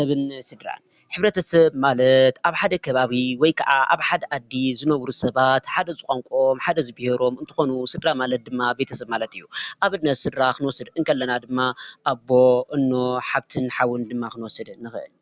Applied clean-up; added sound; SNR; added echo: none; none; none; none.